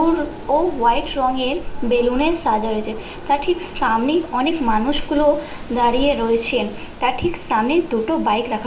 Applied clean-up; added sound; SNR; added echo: none; Wind; 9 dB; reverberation time 1.2 s.